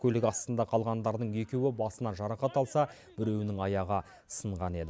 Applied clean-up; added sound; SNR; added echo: none; none; none; none.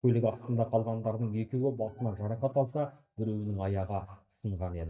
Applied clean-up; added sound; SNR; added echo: neural mask model DeepFilterNet 3.